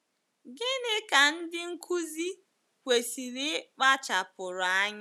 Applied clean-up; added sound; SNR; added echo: none; none; none; none.